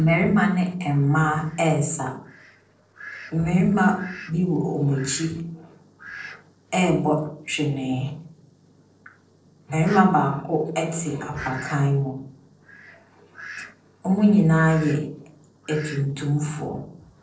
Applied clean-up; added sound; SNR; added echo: neural separator model SepFormer DNS4.